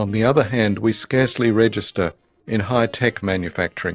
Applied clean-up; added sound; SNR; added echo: neural separator model SepFormer DNS4.